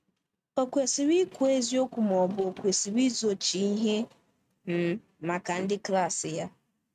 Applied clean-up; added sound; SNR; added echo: neural mask model RNNoise.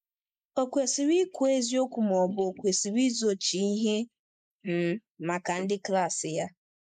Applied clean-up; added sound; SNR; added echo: neural mask model Resemble Enhance denoiser.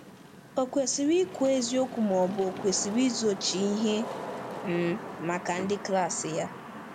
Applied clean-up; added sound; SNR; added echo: none; Wind / Rain; 11 dB; none.